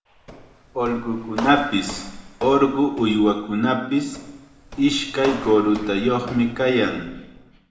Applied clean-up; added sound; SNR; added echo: none; Walk, footsteps; 15 dB; reverberation time 0.9 s.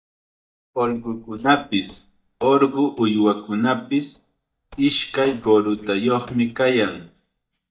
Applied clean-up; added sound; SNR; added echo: neural mask model DeepFilterNet 3.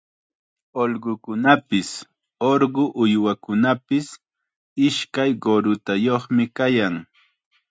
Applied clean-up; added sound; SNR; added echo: none; none; none; none.